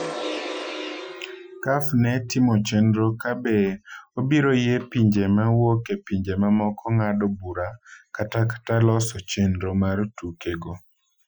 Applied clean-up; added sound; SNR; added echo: classical method Wiener filter.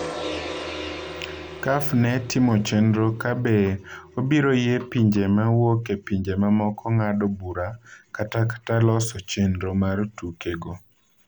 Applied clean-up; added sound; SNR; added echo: none; Gong; 16 dB; none.